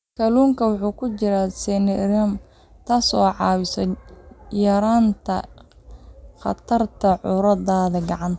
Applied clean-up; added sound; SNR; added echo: none; none; none; none.